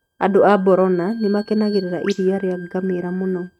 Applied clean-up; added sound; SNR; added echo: neural mask model RNNoise.